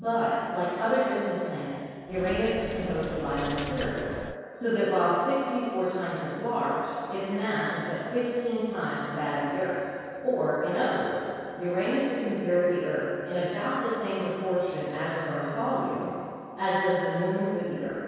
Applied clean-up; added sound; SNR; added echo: none; Coin (dropping); 10 dB; reverberation time 2.2 s.